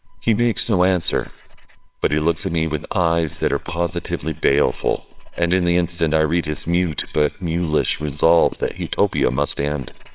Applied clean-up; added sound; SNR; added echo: neural separator model SepFormer WHAMR!.